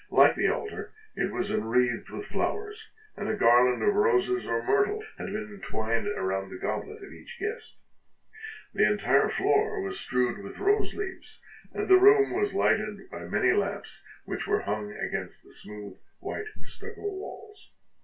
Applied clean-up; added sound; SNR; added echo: none; none; none; reverberation time 0.2 s.